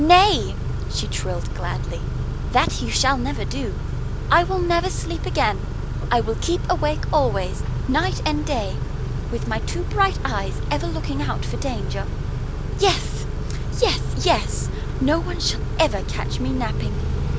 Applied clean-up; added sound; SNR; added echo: none; Idling / Accelerating, revving, vroom / Car; 1 dB; none.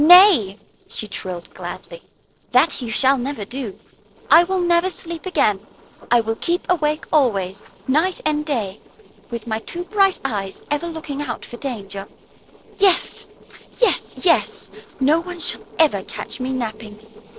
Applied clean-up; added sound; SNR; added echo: neural separator model SepFormer DNS4.